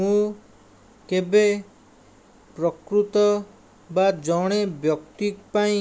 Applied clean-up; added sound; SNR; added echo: none; none; none; none.